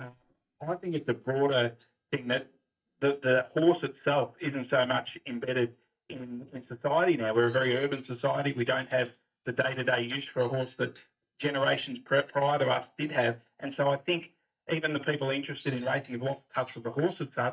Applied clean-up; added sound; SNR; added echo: neural mask model DeepFilterNet 3.